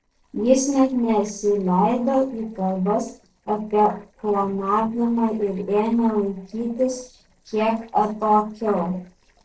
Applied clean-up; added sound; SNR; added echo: neural separator model SepFormer DNS4.